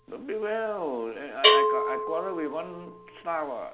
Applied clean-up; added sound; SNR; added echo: none; Bell; -4 dB; none.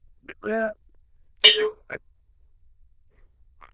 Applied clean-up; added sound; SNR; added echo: neural diffusion model UNIVERSE++.